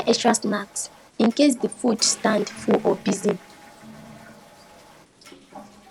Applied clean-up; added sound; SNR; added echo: none; Toilet flush / Water; 20 dB; none.